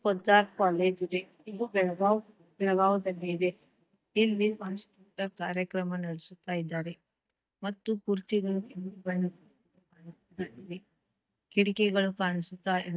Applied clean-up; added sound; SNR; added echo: neural mask model DeepFilterNet 3.